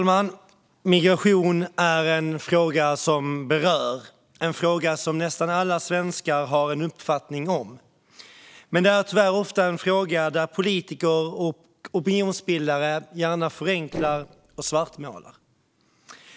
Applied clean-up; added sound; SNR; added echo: neural separator model SepFormer DNS4.